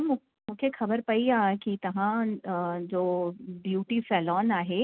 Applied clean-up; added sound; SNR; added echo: none; none; none; none.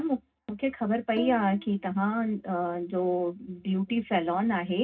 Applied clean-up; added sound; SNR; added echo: none; Bowed string instrument; 15 dB; reverberation time 0.4 s.